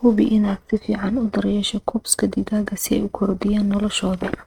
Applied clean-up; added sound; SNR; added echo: neural mask model RNNoise.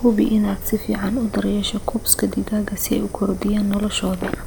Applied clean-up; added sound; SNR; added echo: none; Fire; 13 dB; none.